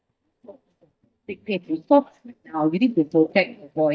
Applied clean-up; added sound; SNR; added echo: neural mask model DeepFilterNet 3.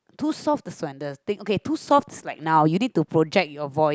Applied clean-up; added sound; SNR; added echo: none; none; none; none.